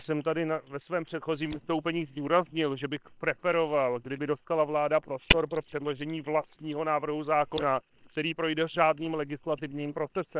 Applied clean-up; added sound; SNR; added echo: neural separator model SepFormer WHAM!.